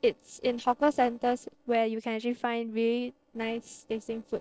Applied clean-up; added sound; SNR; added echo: neural separator model SepFormer DNS4.